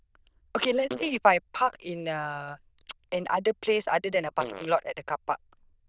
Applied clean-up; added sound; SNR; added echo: neural diffusion model UNIVERSE++.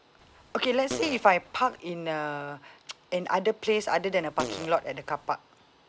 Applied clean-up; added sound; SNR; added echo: none; Fart; 12 dB; none.